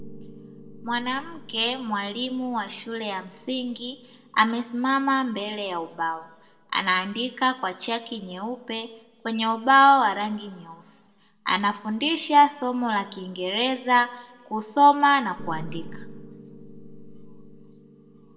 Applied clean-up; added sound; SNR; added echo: none; Piano; 19 dB; reverberation time 0.9 s.